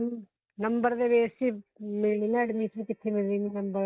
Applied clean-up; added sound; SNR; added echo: neural mask model DeepFilterNet 3.